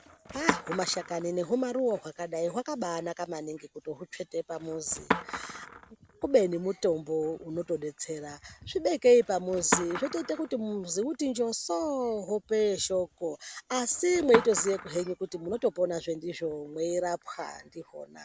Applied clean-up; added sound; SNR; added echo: none; Skateboard; 11 dB; none.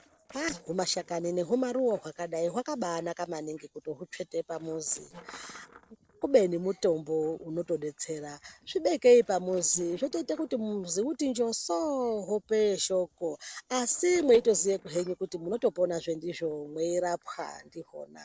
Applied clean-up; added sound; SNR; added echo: neural separator model SepFormer DNS4.